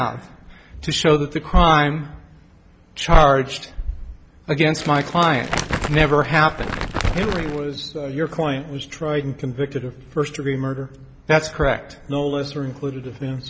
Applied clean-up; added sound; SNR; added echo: none; Crumpling, crinkling; 5 dB; none.